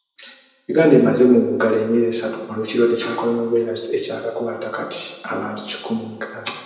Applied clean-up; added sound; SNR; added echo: none; none; none; reverberation time 1.0 s.